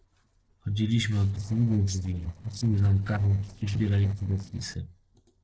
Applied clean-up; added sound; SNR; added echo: neural separator model SepFormer DNS4.